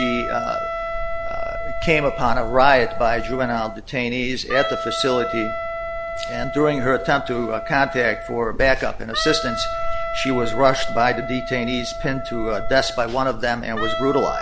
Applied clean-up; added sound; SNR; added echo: none; Wind instrument, woodwind instrument; 7 dB; none.